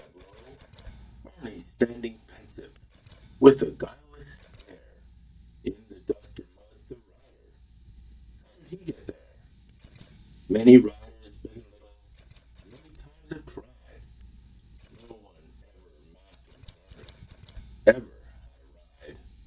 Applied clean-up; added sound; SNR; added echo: neural mask model DeepFilterNet 3.